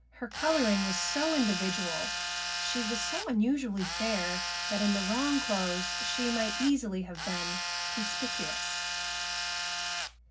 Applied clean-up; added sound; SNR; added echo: none; Tools; 1 dB; reverberation time 0.4 s.